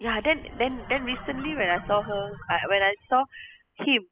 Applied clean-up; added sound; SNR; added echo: classical method spectral subtraction.